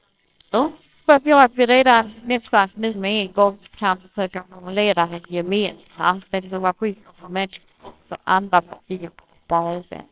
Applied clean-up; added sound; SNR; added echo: neural separator model SepFormer WHAMR!.